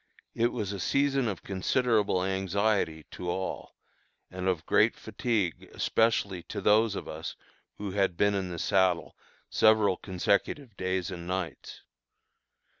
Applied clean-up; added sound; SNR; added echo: none; none; none; none.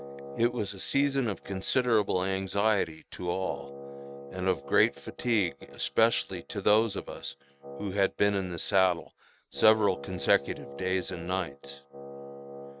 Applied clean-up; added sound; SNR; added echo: neural mask model RNNoise.